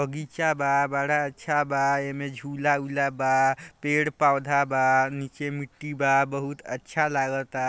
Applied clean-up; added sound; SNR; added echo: none; none; none; none.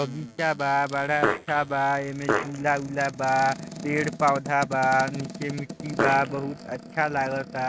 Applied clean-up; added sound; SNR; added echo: neural mask model RNNoise.